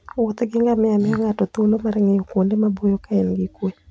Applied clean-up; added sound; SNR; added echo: none; none; none; none.